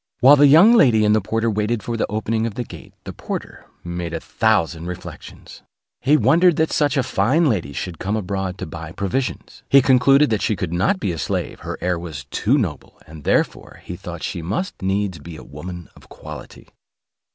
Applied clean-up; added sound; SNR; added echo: none; none; none; none.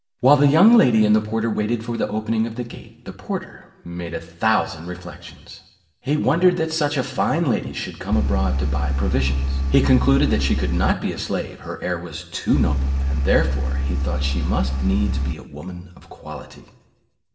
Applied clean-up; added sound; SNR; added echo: none; Engine; -2 dB; reverberation time 0.9 s.